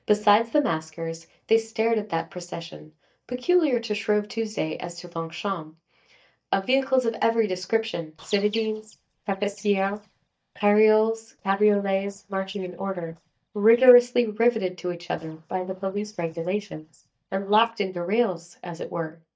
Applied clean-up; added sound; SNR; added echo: neural mask model DeepFilterNet 3.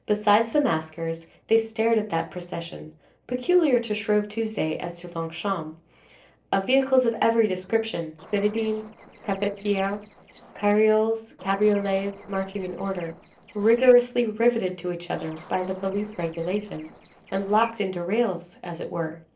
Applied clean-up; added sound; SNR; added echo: neural separator model SepFormer DNS4.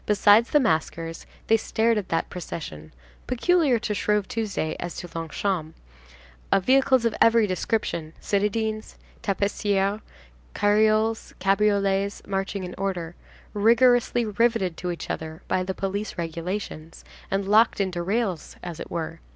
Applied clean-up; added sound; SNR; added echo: none; none; none; none.